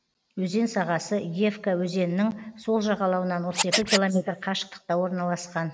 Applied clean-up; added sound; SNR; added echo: neural mask model Resemble Enhance denoiser.